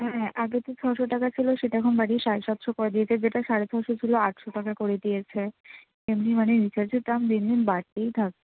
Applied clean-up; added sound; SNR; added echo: none; none; none; none.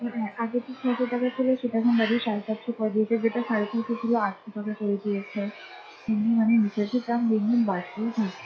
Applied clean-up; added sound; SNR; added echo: classical method log-MMSE.